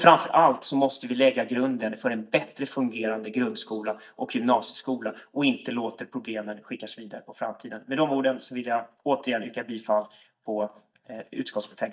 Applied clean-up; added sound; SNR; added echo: neural mask model DeepFilterNet 3.